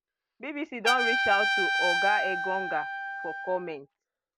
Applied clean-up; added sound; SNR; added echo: none; Trumpet; -2 dB; none.